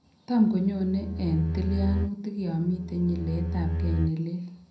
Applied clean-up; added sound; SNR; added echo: none; Bowed string instrument; 3 dB; reverberation time 0.6 s.